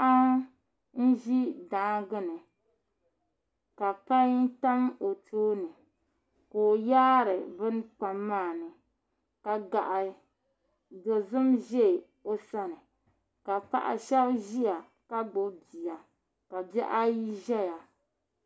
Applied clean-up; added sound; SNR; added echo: none; none; none; none.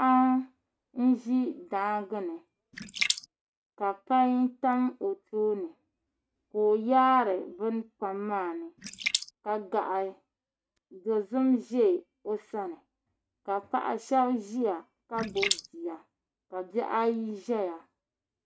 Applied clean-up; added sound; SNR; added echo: neural mask model RNNoise.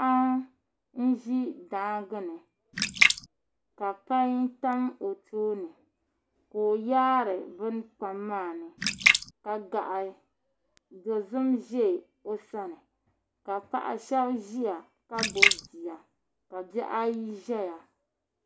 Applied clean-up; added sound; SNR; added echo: none; Splash, splatter; -2 dB; none.